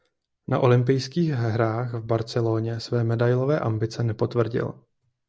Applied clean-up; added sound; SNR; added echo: none; none; none; none.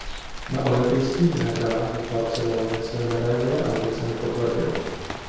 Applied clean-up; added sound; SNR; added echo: none; Rain; 10 dB; reverberation time 1.2 s.